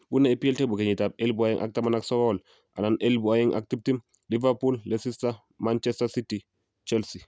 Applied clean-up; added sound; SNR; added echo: none; none; none; none.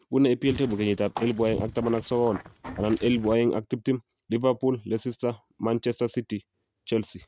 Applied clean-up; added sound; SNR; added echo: neural mask model RNNoise.